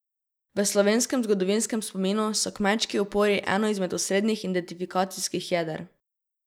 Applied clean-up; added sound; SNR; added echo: none; none; none; none.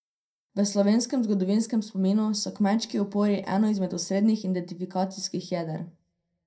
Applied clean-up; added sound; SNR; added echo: none; none; none; reverberation time 0.2 s.